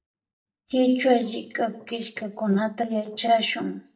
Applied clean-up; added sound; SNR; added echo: neural mask model DeepFilterNet 3.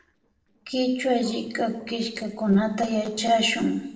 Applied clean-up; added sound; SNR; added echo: neural separator model SepFormer DNS4.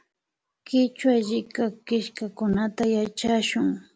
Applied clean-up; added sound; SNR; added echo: none; none; none; none.